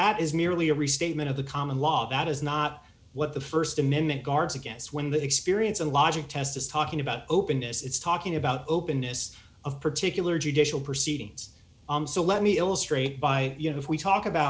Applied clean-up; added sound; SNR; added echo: none; none; none; none.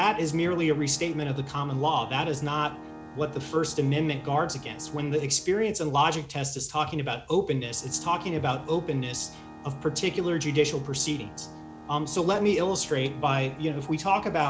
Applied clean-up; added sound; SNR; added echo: none; Organ; 16 dB; none.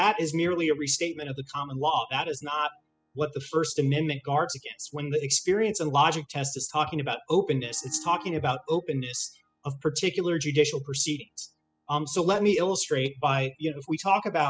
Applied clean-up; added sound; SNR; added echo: classical method spectral subtraction.